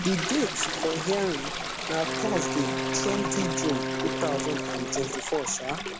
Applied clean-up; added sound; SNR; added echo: none; Wind instrument, woodwind instrument + Toilet flush; 0 dB; none.